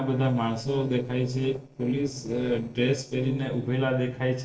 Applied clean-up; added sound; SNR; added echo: neural separator model SepFormer DNS4.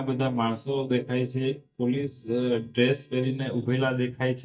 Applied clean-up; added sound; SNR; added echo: neural mask model DeepFilterNet 3.